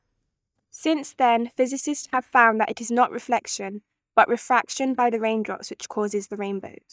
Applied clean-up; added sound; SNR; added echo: neural mask model DeepFilterNet 3.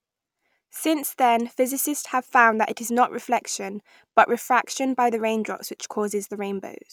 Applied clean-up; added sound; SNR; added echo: none; none; none; none.